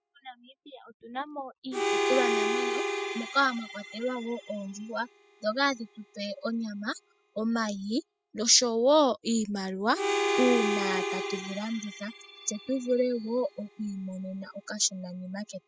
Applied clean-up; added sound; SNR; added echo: classical method spectral subtraction.